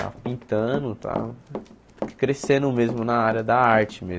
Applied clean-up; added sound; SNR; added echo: none; Run; 13 dB; none.